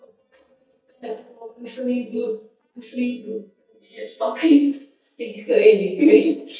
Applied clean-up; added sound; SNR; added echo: neural mask model DeepFilterNet 3.